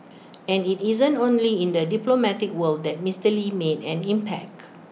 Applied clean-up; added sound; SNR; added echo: none; none; none; none.